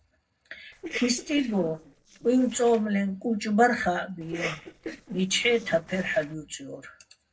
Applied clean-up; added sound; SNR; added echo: neural separator model SepFormer DNS4.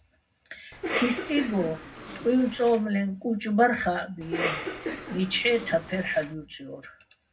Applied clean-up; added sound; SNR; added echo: none; Cough; 7 dB; reverberation time 0.3 s.